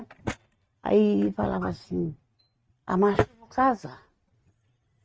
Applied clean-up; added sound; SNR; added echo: neural mask model RNNoise.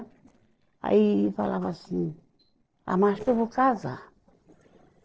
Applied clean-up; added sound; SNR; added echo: neural separator model SepFormer DNS4.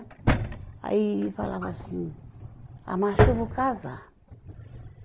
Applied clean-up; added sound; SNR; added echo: none; Drawer open or close; -1 dB; none.